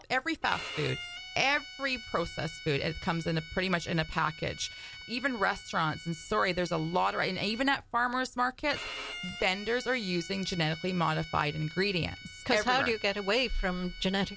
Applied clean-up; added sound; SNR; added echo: none; Bowed string instrument; 14 dB; none.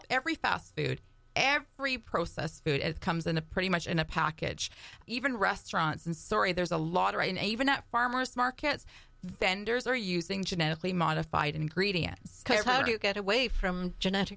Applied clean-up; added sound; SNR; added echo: none; none; none; none.